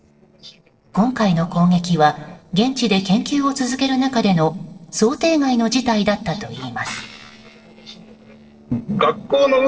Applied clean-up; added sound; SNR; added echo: neural separator model SepFormer DNS4.